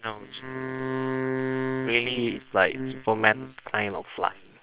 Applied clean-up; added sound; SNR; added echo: neural separator model SepFormer WHAM!.